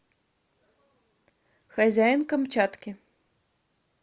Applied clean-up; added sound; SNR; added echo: none; none; none; none.